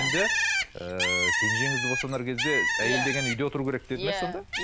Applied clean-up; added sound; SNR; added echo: none; Bird; -2 dB; none.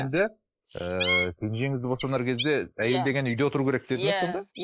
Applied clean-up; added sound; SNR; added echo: neural mask model Resemble Enhance denoiser.